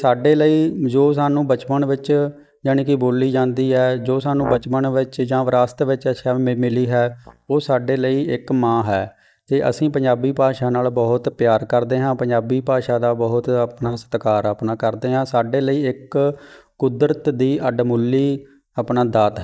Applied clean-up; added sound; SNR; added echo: neural mask model DeepFilterNet 3.